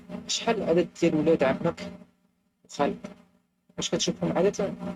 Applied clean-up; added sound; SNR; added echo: neural mask model RNNoise.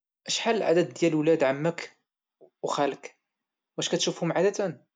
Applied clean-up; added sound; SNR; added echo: none; none; none; none.